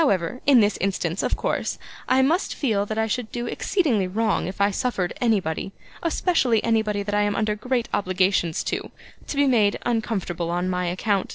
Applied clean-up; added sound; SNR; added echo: neural separator model SepFormer DNS4.